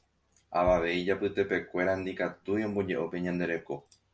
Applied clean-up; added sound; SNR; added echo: none; Bass drum; 18 dB; none.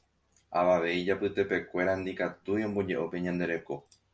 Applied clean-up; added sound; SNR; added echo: none; none; none; none.